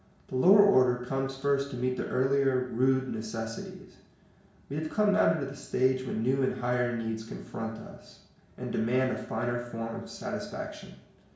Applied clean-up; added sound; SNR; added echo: none; none; none; reverberation time 0.6 s.